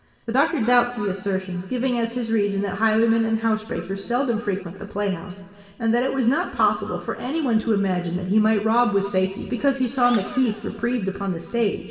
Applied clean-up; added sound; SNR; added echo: none; Engine / Drill; 17 dB; reverberation time 2.2 s.